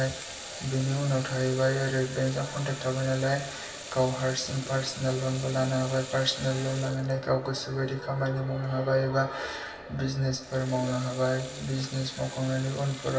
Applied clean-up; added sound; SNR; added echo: none; Sink (filling or washing) / Water tap, faucet; 15 dB; reverberation time 0.2 s.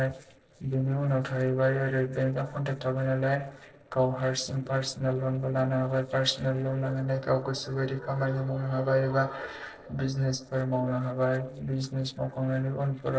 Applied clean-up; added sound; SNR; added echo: neural separator model SepFormer DNS4.